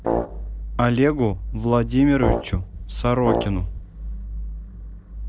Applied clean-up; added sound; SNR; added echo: neural separator model SepFormer DNS4.